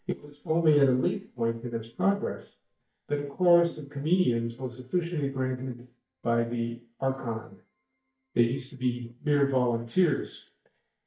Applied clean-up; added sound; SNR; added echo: neural mask model DeepFilterNet 3.